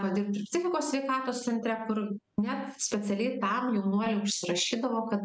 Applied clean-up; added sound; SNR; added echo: none; none; none; none.